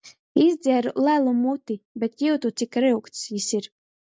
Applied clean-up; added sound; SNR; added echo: none; none; none; none.